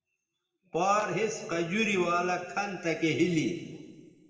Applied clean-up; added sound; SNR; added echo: none; none; none; reverberation time 1.6 s.